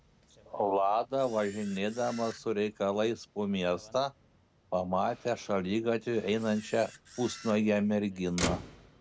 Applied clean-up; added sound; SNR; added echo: none; Camera + Motor vehicle (road); 15 dB; none.